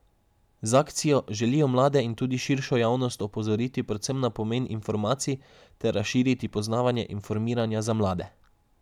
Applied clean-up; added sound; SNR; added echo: none; none; none; none.